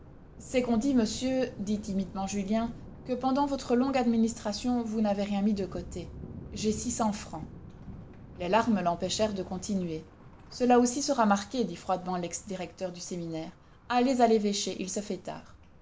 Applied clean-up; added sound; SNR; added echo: none; Thunder; 17 dB; none.